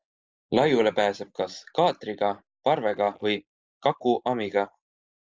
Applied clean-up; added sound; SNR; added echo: neural mask model Resemble Enhance denoiser.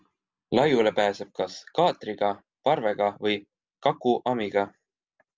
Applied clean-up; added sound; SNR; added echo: none; none; none; none.